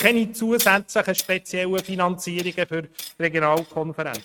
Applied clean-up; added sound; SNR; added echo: neural mask model RNNoise.